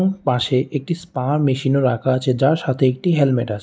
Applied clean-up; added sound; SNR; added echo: none; none; none; none.